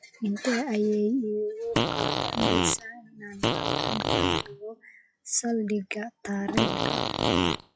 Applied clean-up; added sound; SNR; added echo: classical method log-MMSE.